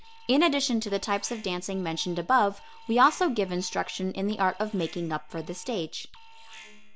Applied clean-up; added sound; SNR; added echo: none; Alarm; 17 dB; none.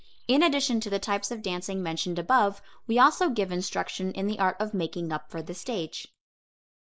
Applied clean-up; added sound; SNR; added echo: neural mask model Resemble Enhance denoiser.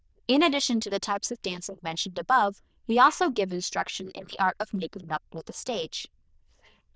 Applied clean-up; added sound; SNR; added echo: neural diffusion model UNIVERSE++.